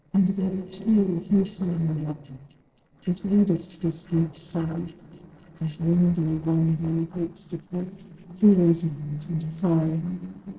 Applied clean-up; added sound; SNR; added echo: neural separator model SepFormer DNS4.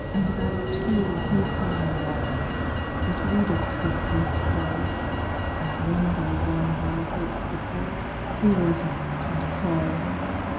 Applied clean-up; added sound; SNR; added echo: none; Motor vehicle (road); -1 dB; reverberation time 0.7 s.